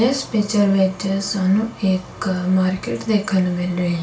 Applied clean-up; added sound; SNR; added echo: none; none; none; reverberation time 0.2 s.